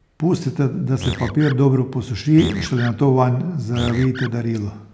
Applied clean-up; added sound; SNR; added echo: none; Animal; 12 dB; none.